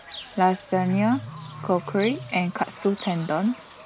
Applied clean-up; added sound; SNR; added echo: none; Bird / Fowl; 14 dB; none.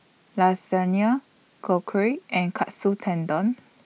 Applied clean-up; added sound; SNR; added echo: none; none; none; none.